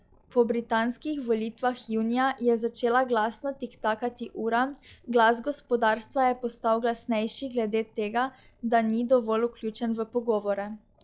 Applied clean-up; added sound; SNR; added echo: classical method log-MMSE.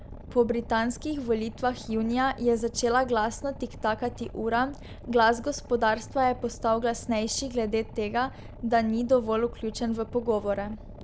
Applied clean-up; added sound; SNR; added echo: none; Boat, Water vehicle; 15 dB; none.